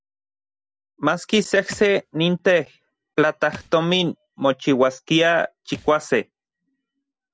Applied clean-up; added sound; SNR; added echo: neural separator model SepFormer DNS4.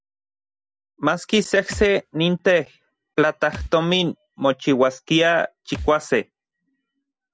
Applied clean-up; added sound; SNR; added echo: none; Thump, thud; 16 dB; none.